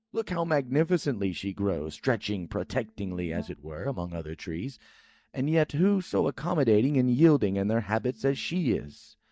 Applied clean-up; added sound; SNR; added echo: neural mask model DeepFilterNet 3.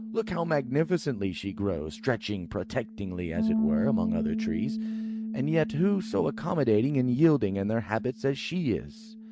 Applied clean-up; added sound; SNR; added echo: neural mask model RNNoise.